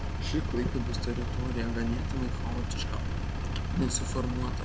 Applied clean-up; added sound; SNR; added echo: none; Engine; -4 dB; none.